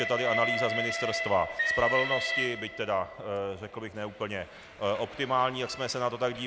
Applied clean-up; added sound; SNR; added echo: none; Train; 3 dB; none.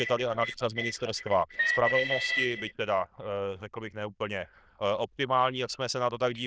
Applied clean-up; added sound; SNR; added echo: neural diffusion model UNIVERSE++.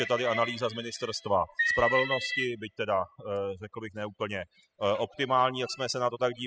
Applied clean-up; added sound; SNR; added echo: classical method spectral subtraction.